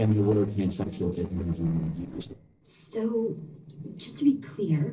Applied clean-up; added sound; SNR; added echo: neural separator model SepFormer DNS4.